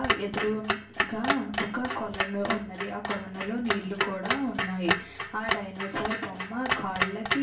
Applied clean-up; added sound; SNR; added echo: none; Clock; -1 dB; reverberation time 0.3 s.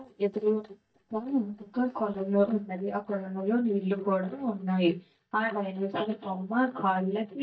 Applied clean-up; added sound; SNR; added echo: neural mask model DeepFilterNet 3.